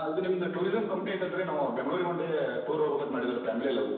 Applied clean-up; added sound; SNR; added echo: none; none; none; reverberation time 1.0 s.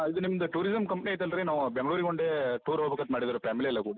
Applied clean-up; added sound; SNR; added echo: none; none; none; none.